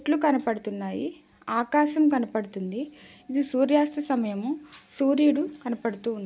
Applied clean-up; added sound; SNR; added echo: none; none; none; none.